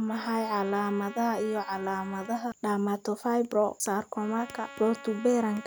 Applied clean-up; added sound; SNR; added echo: none; Trumpet; 18 dB; none.